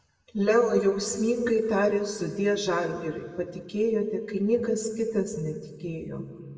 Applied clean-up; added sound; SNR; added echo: none; none; none; reverberation time 1.5 s.